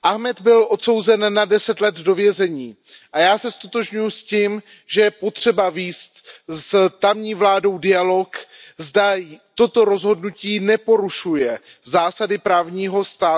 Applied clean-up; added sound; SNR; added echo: none; none; none; none.